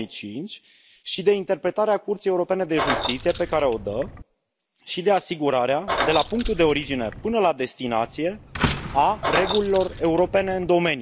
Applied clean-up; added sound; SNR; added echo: none; Keys jangling + Slam; 4 dB; none.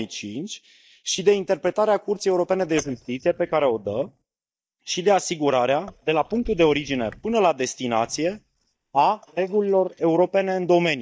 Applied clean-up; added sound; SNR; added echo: neural mask model DeepFilterNet 3.